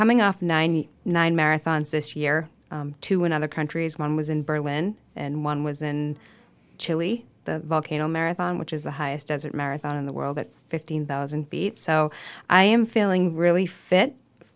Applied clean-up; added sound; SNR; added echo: none; none; none; none.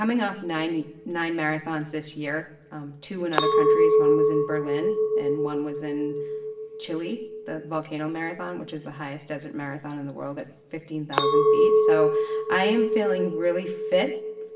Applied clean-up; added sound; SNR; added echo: none; Chink, clink; -4 dB; reverberation time 0.7 s.